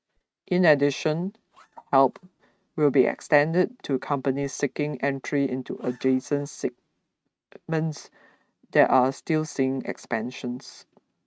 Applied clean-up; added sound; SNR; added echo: neural mask model RNNoise.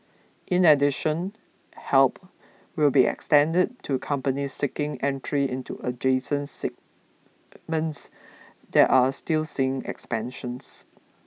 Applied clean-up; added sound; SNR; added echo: none; none; none; none.